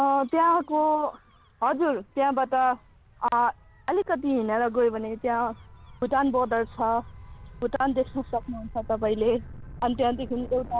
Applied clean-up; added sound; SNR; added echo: none; Gull, seagull / Waves, surf / Siren; 19 dB; none.